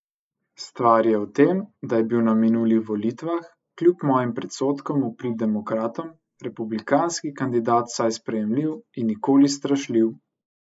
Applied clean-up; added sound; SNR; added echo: neural mask model Resemble Enhance denoiser.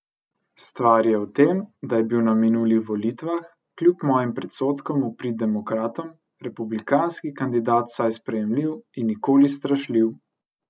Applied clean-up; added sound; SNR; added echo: none; none; none; none.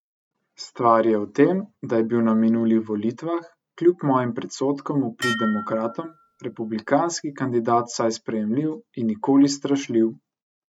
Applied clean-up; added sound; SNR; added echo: neural mask model RNNoise.